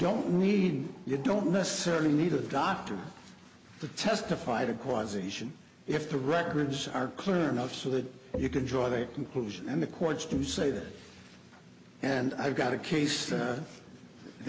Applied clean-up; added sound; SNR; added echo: none; none; none; none.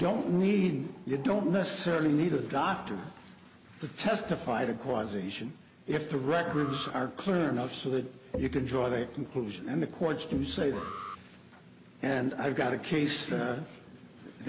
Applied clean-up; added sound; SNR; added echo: none; Alarm; 15 dB; none.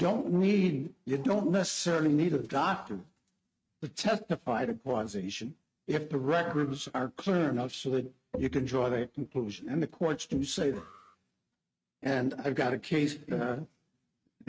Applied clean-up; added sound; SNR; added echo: neural mask model RNNoise.